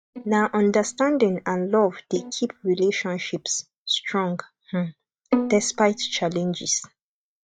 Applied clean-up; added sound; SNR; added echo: neural mask model DeepFilterNet 3.